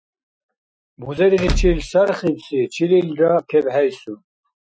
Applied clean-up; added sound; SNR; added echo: classical method Wiener filter.